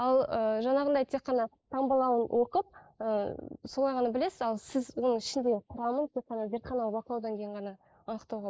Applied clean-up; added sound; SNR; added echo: neural mask model Resemble Enhance denoiser.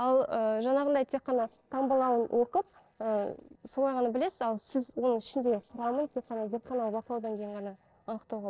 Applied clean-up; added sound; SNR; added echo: neural separator model SepFormer DNS4.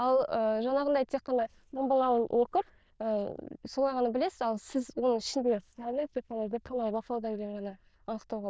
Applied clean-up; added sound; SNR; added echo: neural diffusion model UNIVERSE++.